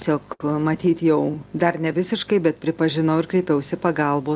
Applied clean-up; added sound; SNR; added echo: none; none; none; none.